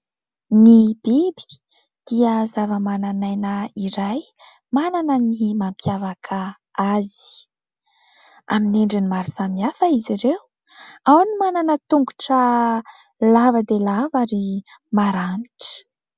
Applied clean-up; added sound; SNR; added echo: none; none; none; none.